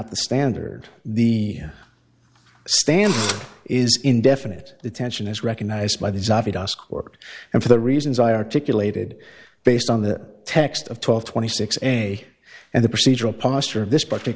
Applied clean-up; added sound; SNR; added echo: none; Engine / Drill; 7 dB; none.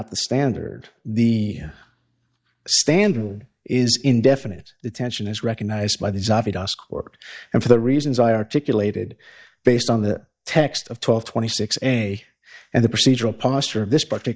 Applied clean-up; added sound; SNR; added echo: neural mask model DeepFilterNet 3.